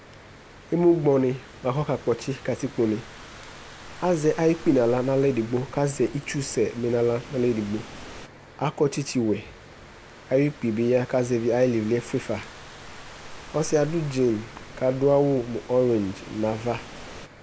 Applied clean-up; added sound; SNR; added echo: none; Rain / Thunderstorm; 18 dB; none.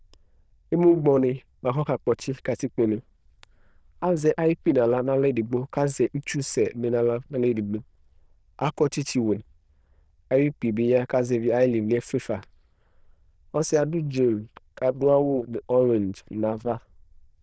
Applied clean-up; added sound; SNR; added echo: neural diffusion model UNIVERSE++.